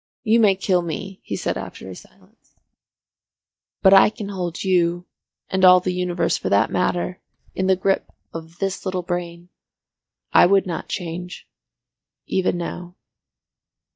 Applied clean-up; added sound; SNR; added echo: neural mask model DeepFilterNet 3.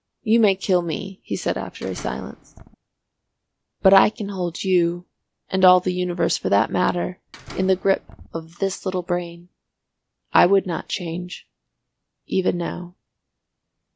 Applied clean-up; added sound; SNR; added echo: none; Slam; 18 dB; none.